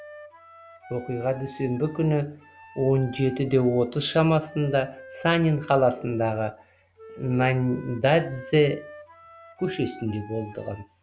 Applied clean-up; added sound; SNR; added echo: none; Wind instrument, woodwind instrument; 20 dB; none.